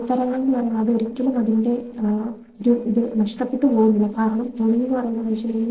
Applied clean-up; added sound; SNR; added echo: neural separator model SepFormer DNS4.